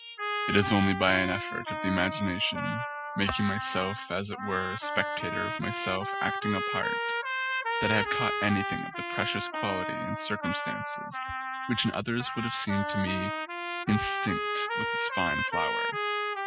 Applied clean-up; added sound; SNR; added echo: classical method spectral subtraction.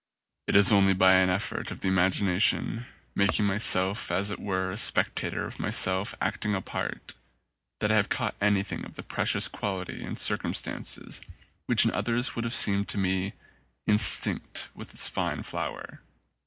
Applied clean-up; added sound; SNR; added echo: none; none; none; none.